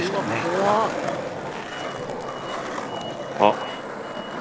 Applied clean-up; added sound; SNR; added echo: none; Skateboard; 3 dB; none.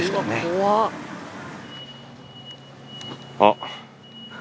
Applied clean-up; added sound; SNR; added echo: none; none; none; none.